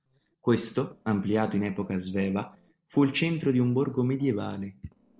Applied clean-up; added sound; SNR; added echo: neural separator model SepFormer DNS4.